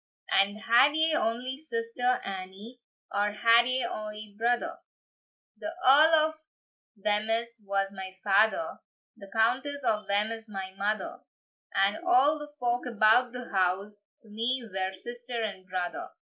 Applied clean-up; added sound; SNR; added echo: neural mask model Resemble Enhance denoiser.